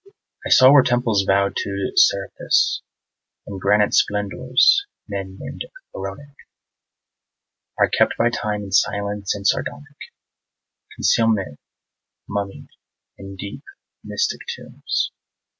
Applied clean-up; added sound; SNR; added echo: none; none; none; none.